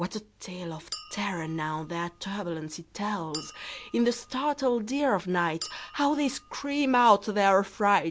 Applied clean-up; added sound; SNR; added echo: none; Chink, clink; 19 dB; none.